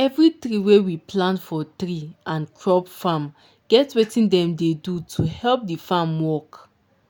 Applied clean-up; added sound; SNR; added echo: none; none; none; none.